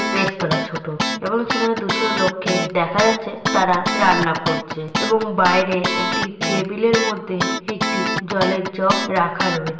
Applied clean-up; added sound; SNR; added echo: none; Guitar; 2 dB; reverberation time 1.2 s.